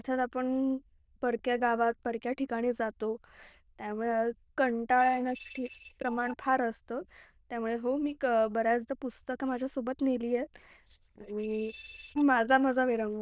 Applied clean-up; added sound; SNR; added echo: neural diffusion model UNIVERSE++.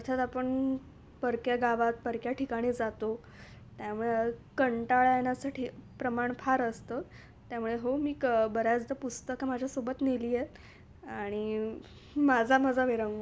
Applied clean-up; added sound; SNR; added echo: none; none; none; none.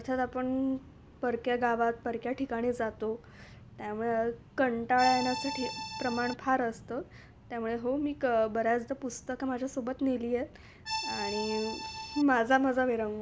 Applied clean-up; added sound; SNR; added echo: none; Accordion; 6 dB; none.